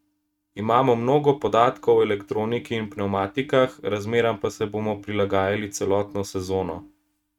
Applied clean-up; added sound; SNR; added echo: neural mask model RNNoise.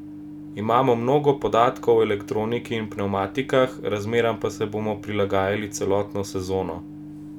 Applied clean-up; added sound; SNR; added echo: none; Microwave oven; 14 dB; none.